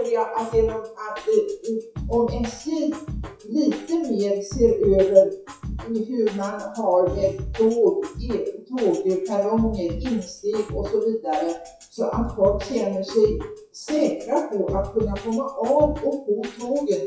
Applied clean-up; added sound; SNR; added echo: classical method WPE with log-MMSE.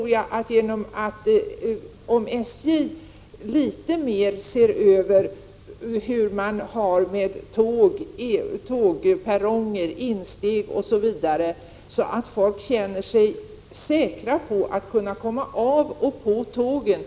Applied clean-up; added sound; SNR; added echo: none; none; none; none.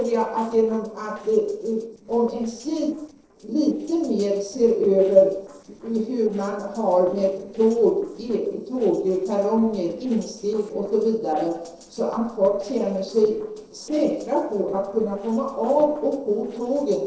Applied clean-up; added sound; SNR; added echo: neural separator model SepFormer DNS4.